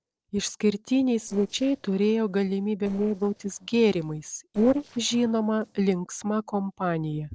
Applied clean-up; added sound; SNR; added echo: neural separator model SepFormer DNS4.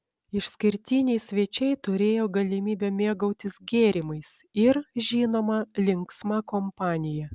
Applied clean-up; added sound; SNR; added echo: none; none; none; none.